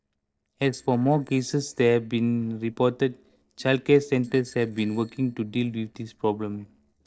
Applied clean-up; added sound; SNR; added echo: neural separator model SepFormer DNS4.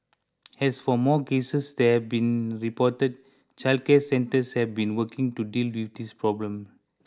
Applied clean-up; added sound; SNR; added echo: none; none; none; none.